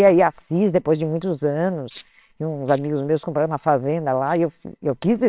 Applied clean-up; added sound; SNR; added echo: neural separator model SepFormer WHAMR!.